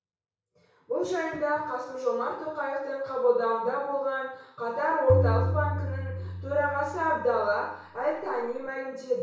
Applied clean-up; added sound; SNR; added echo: none; Tabla; 2 dB; reverberation time 0.6 s.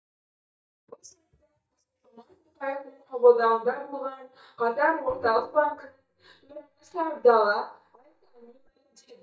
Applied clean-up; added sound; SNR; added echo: neural mask model DeepFilterNet 3.